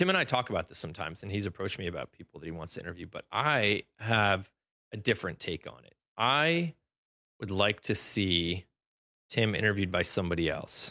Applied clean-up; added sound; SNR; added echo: none; none; none; none.